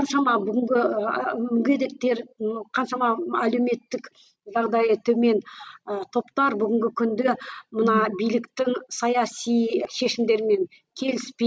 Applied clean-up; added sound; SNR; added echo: none; none; none; none.